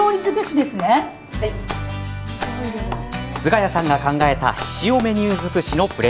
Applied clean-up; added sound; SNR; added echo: none; Clapping; 17 dB; none.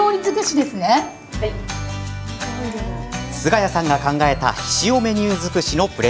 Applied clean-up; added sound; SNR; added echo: none; none; none; none.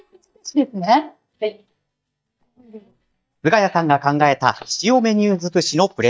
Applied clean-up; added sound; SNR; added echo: neural mask model DeepFilterNet 3.